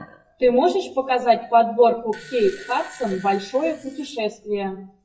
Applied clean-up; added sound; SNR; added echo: classical method WPE with log-MMSE.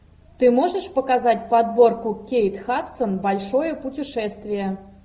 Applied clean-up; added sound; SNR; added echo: none; none; none; none.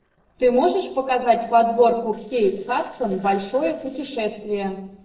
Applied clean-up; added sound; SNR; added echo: neural separator model SepFormer DNS4.